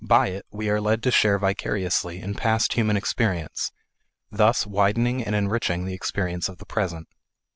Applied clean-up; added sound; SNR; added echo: none; none; none; none.